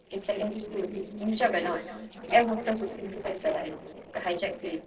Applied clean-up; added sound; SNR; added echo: neural separator model SepFormer DNS4.